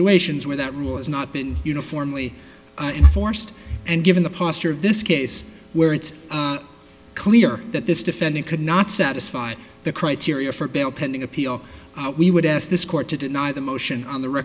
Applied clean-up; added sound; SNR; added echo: none; none; none; none.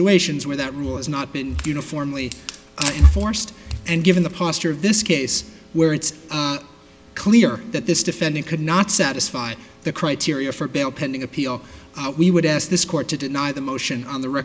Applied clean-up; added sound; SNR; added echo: none; Wood; 14 dB; none.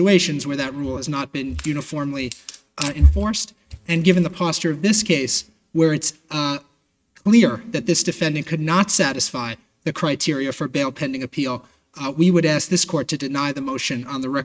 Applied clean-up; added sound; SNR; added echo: neural mask model RNNoise.